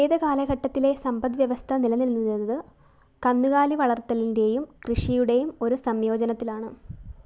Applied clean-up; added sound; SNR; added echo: none; none; none; none.